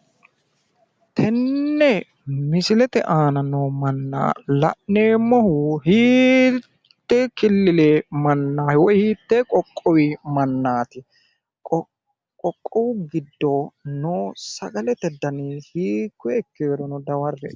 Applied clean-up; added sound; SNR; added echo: none; none; none; none.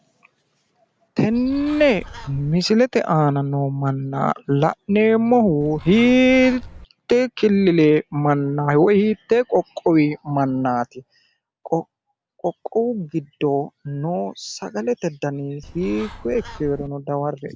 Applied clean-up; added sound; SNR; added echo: none; Bird; 17 dB; none.